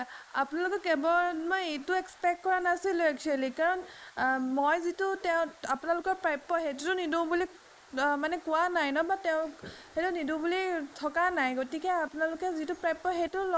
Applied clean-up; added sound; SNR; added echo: neural mask model Resemble Enhance denoiser.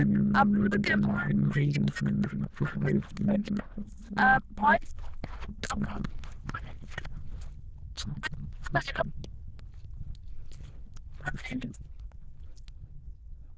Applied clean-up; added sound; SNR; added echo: neural diffusion model UNIVERSE++.